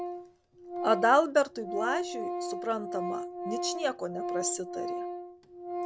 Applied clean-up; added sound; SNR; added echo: none; Camera + Organ; 5 dB; none.